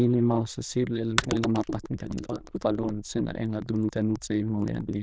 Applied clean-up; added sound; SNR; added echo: neural diffusion model UNIVERSE++.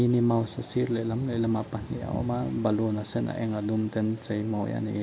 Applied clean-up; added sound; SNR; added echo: none; none; none; none.